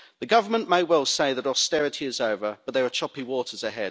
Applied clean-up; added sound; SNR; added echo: none; none; none; none.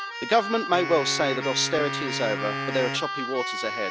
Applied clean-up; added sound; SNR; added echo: none; Wind instrument, woodwind instrument + Keyboard (musical); 5 dB; none.